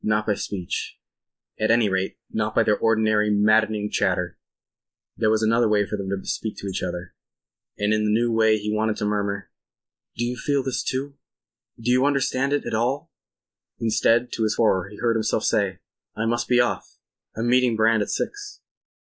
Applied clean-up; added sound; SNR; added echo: neural mask model Resemble Enhance denoiser.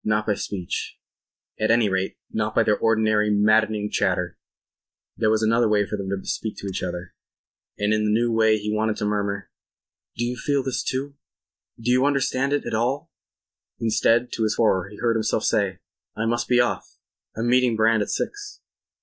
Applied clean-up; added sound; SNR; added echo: neural mask model DeepFilterNet 3.